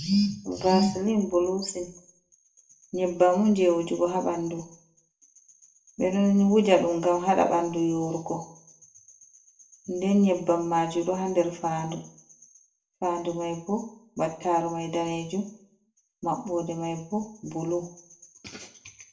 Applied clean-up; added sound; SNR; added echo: none; none; none; reverberation time 0.4 s.